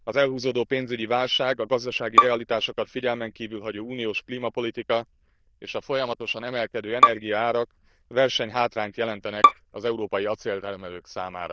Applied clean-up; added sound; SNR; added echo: neural diffusion model UNIVERSE++.